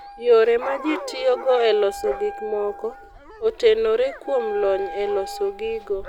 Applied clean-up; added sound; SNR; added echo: none; Wind instrument, woodwind instrument + Dog; 13 dB; none.